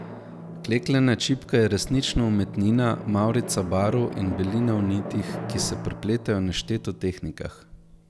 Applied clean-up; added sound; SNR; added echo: none; Drum; 11 dB; none.